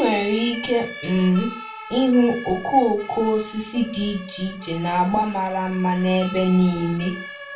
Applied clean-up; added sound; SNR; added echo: none; Siren; 15 dB; reverberation time 0.3 s.